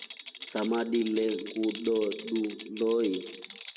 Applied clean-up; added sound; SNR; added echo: none; Rattle; 12 dB; none.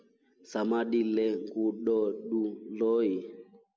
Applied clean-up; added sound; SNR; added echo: none; none; none; none.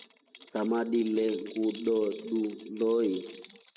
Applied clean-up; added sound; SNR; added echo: neural mask model RNNoise.